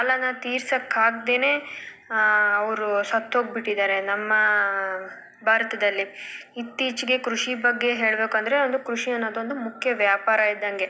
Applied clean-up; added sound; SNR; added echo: none; none; none; none.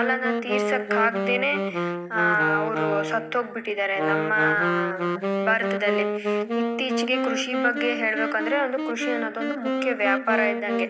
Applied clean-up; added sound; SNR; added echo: none; Wind instrument, woodwind instrument; 1 dB; none.